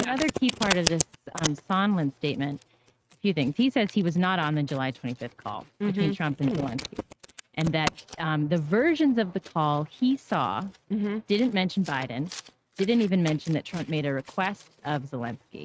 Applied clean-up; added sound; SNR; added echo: neural mask model RNNoise.